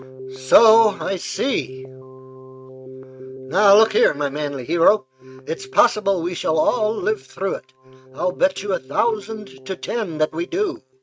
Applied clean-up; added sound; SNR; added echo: neural mask model RNNoise.